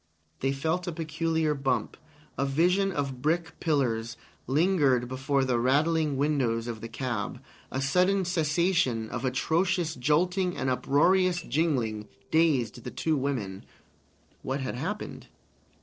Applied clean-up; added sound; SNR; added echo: neural separator model SepFormer DNS4.